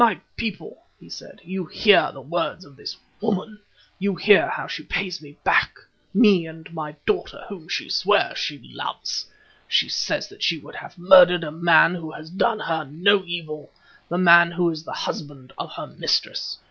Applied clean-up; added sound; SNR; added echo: none; none; none; none.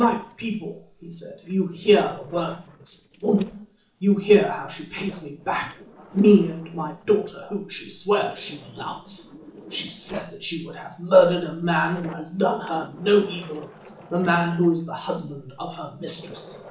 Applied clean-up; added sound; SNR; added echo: neural separator model SepFormer DNS4.